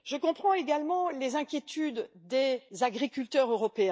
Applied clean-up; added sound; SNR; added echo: neural mask model DeepFilterNet 3.